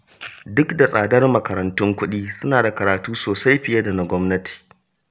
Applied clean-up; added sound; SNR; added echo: none; none; none; none.